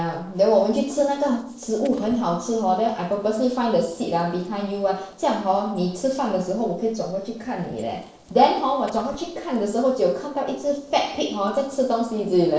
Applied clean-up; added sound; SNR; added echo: neural separator model SepFormer DNS4.